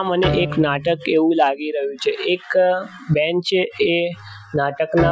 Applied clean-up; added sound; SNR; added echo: classical method Wiener filter.